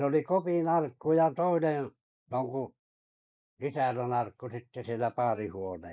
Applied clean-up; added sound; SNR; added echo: neural mask model Resemble Enhance denoiser.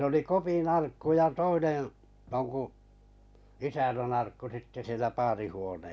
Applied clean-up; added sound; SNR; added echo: none; none; none; none.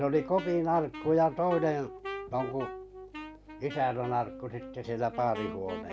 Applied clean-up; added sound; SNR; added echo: none; Wind instrument, woodwind instrument; 12 dB; none.